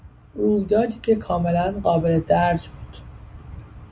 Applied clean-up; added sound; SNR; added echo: none; none; none; none.